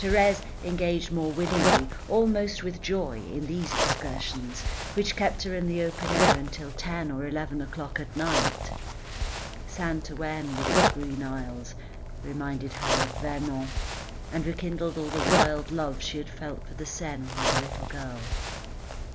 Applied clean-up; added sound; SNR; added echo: none; Zipper (clothing); 0 dB; none.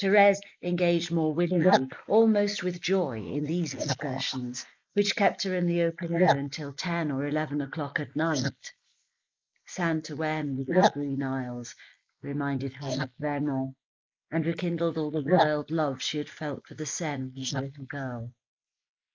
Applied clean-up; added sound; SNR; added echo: neural mask model Resemble Enhance denoiser.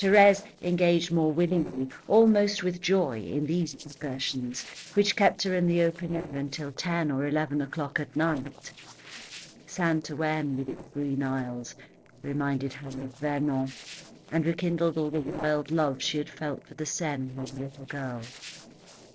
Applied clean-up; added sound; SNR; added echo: neural separator model SepFormer DNS4.